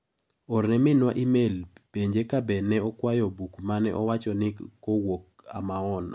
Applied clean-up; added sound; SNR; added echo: none; none; none; none.